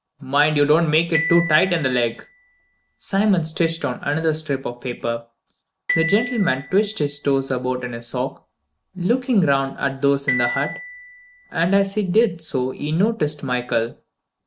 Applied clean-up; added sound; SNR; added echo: none; Glockenspiel; 11 dB; none.